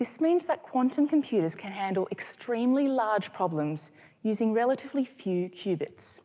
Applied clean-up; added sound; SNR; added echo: none; none; none; none.